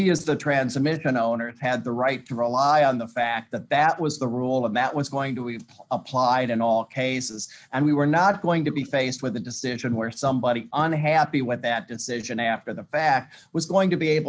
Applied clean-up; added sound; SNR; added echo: none; none; none; none.